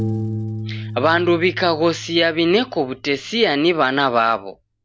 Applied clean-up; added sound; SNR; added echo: none; Piano; 11 dB; none.